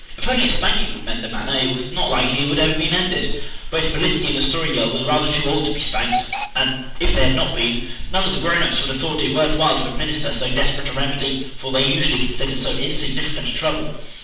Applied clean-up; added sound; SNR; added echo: none; Hiss / Alarm / Train; 18 dB; reverberation time 0.7 s.